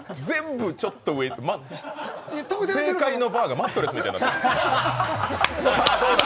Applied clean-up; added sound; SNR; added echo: none; none; none; none.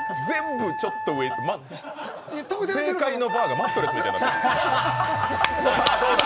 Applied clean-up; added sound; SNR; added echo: none; Wind instrument, woodwind instrument; 4 dB; none.